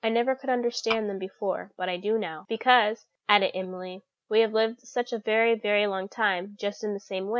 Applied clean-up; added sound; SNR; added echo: neural mask model RNNoise.